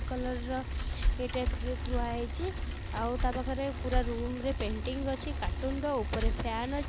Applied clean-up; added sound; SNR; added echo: none; Bicycle; -2 dB; none.